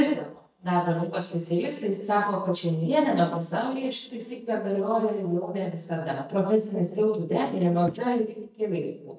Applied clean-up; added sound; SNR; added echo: neural mask model DeepFilterNet 3.